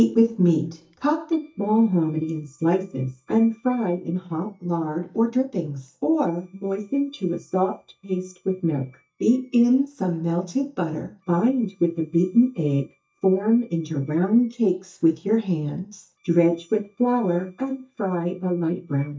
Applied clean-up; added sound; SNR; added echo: neural mask model DeepFilterNet 3.